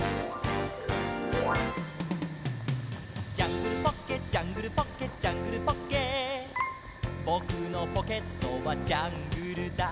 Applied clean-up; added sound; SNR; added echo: none; Boiling; 11 dB; none.